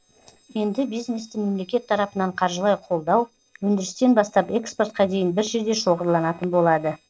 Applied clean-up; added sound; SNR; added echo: neural separator model SepFormer DNS4.